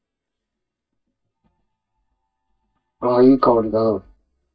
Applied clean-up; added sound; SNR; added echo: neural mask model DeepFilterNet 3.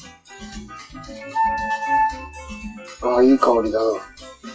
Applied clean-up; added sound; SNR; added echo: classical method WPE with log-MMSE.